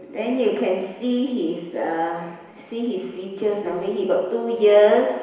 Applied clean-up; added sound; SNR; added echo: none; Keyboard (musical); 16 dB; reverberation time 1.0 s.